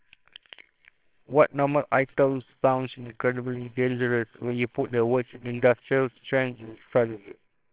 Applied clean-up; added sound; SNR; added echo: neural separator model SepFormer WHAMR!.